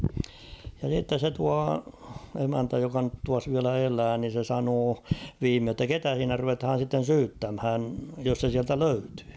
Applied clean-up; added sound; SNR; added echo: none; none; none; none.